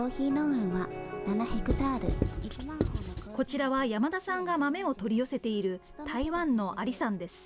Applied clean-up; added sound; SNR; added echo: none; Writing; 2 dB; none.